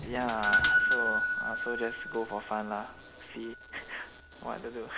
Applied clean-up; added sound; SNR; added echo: none; Doorbell; -4 dB; none.